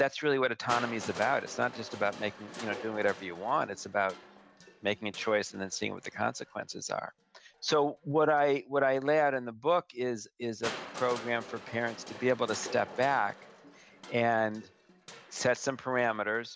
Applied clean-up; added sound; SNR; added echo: none; Crushing; 16 dB; none.